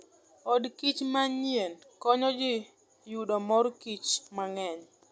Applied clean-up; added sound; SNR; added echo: none; none; none; none.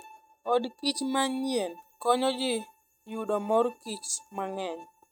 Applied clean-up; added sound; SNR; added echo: neural mask model RNNoise.